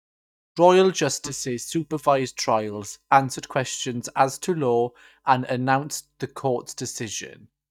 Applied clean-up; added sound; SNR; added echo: neural mask model DeepFilterNet 3.